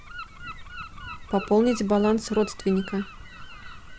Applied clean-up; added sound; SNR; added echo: none; Gull, seagull; 15 dB; none.